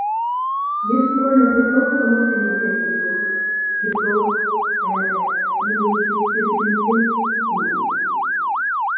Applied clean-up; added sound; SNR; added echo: none; Motor vehicle (road) / Siren; -1 dB; reverberation time 2.2 s.